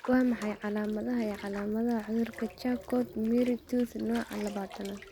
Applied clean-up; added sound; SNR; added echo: none; Bathtub (filling or washing) / Water; 20 dB; none.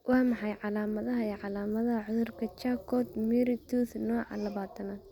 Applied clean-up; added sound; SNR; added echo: none; none; none; none.